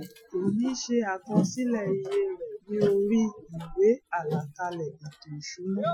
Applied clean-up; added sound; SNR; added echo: classical method Wiener filter.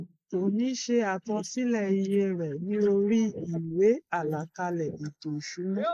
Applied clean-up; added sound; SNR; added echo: neural mask model Resemble Enhance denoiser.